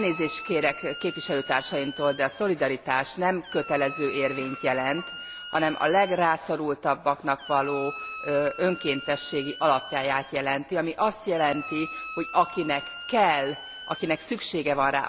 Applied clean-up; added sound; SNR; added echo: none; Squeak; 13 dB; none.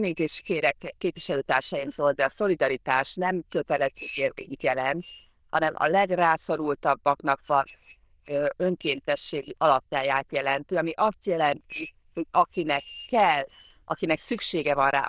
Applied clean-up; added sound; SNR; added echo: neural diffusion model UNIVERSE++.